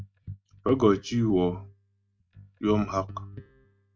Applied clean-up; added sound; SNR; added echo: neural mask model RNNoise.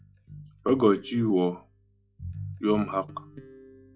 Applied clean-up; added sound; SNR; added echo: classical method log-MMSE.